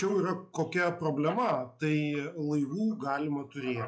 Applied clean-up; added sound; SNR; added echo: classical method log-MMSE.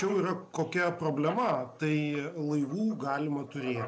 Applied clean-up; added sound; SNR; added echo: none; Writing; 18 dB; none.